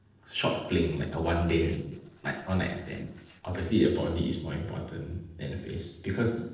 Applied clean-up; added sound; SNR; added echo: neural separator model SepFormer DNS4.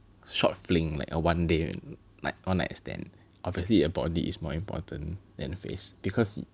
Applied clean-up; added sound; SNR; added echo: none; none; none; none.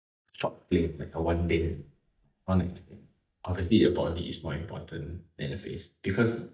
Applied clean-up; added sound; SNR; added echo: neural mask model DeepFilterNet 3.